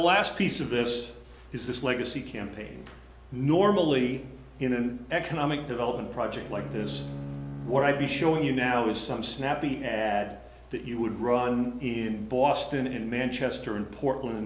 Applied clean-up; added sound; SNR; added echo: none; Bowed string instrument; 12 dB; none.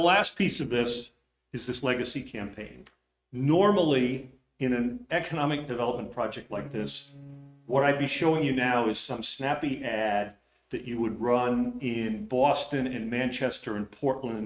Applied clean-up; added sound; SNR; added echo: neural mask model RNNoise.